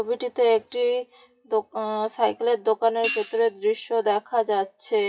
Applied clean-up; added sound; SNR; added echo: classical method WPE with log-MMSE.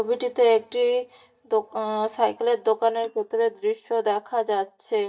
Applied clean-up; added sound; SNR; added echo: neural mask model DeepFilterNet 3.